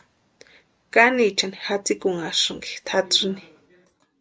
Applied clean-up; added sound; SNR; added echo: none; none; none; none.